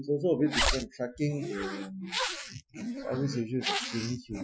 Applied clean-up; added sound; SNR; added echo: classical method Wiener filter.